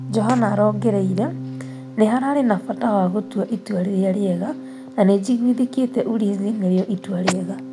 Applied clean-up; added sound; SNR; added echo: none; Organ; 12 dB; none.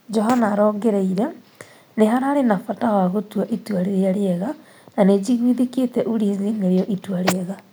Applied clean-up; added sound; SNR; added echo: none; none; none; none.